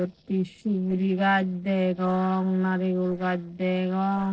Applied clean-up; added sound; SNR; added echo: neural separator model SepFormer DNS4.